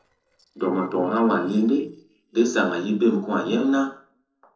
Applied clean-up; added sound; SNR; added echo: neural separator model SepFormer DNS4.